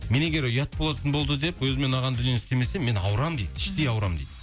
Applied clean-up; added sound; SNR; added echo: none; none; none; none.